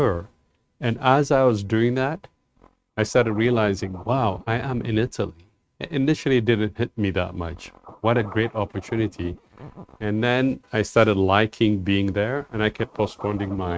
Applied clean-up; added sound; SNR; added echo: neural mask model RNNoise.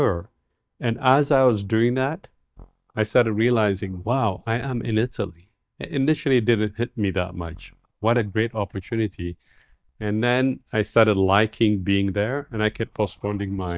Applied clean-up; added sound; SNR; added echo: neural mask model DeepFilterNet 3.